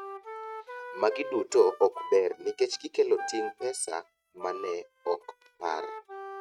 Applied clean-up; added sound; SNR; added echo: neural mask model RNNoise.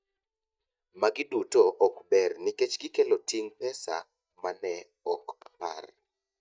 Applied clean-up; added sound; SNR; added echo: neural mask model DeepFilterNet 3.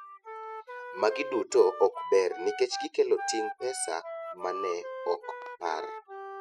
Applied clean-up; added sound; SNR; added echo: classical method spectral subtraction.